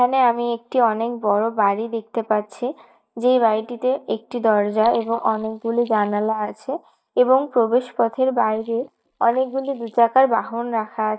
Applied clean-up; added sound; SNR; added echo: neural mask model DeepFilterNet 3.